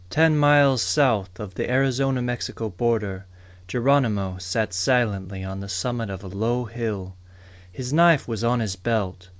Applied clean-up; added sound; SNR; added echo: none; none; none; none.